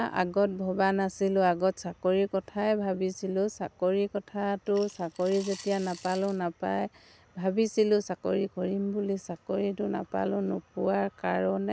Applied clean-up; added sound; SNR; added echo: none; Coin (dropping) / Glass; 19 dB; none.